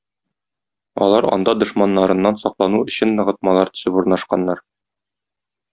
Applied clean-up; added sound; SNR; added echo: none; none; none; none.